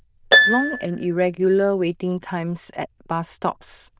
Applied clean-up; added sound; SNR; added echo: neural diffusion model UNIVERSE++.